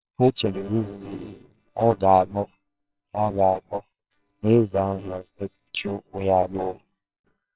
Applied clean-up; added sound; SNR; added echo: neural separator model SepFormer WHAMR!.